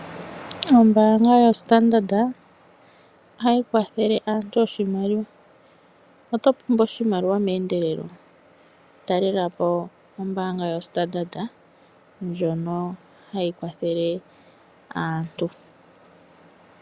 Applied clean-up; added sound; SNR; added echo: none; none; none; none.